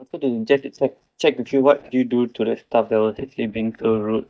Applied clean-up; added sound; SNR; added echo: neural mask model DeepFilterNet 3.